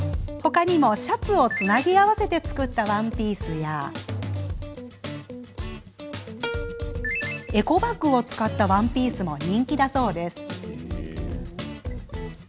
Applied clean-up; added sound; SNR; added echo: none; Plucked string instrument; 14 dB; none.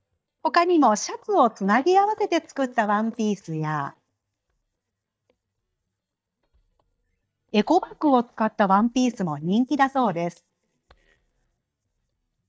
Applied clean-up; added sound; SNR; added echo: neural mask model DeepFilterNet 3.